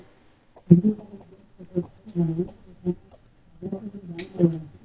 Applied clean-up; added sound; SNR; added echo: neural mask model DeepFilterNet 3.